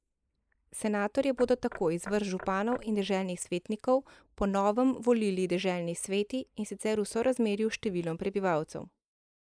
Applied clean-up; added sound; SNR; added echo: neural mask model Resemble Enhance denoiser.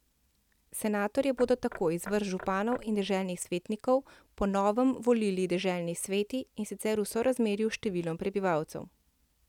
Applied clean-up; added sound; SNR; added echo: none; Knock / Wood; 18 dB; none.